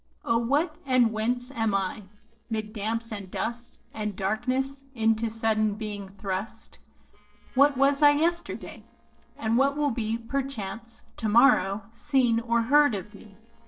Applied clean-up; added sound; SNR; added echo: neural separator model SepFormer DNS4.